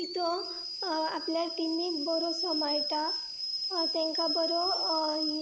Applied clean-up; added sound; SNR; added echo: none; Boiling / Alarm; 2 dB; none.